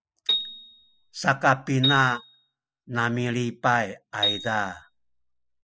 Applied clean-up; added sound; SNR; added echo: classical method spectral subtraction.